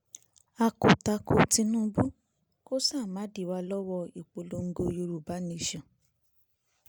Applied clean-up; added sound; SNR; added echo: none; none; none; none.